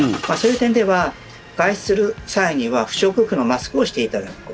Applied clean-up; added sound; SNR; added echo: none; Engine starting; 17 dB; none.